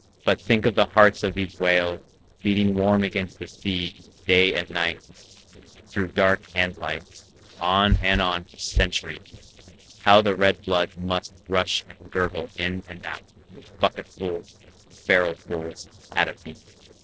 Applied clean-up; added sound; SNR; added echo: neural separator model SepFormer DNS4.